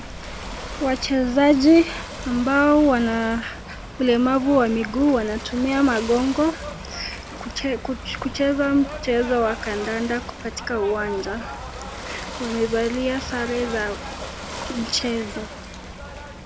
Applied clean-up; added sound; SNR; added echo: none; Ocean / Boat, Water vehicle; 11 dB; none.